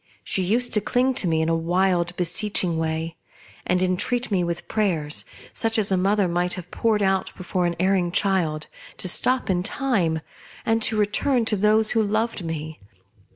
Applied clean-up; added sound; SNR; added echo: none; none; none; none.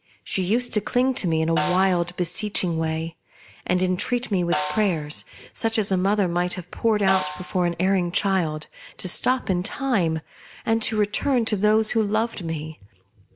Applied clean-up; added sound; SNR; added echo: none; Snare drum; 11 dB; none.